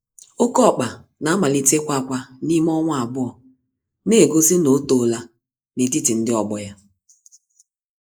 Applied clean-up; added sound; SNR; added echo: neural mask model Resemble Enhance denoiser.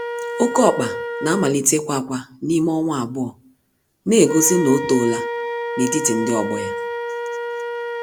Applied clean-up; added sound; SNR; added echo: none; Wind instrument, woodwind instrument; 7 dB; none.